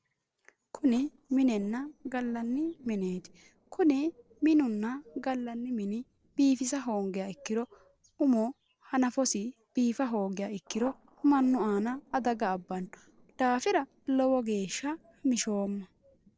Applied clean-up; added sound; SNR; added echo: neural separator model SepFormer DNS4.